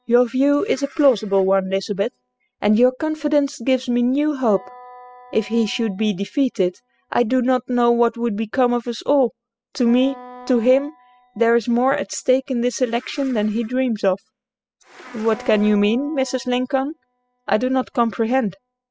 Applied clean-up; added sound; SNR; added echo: classical method spectral subtraction.